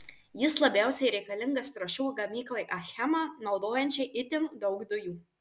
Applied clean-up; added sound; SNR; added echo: none; none; none; none.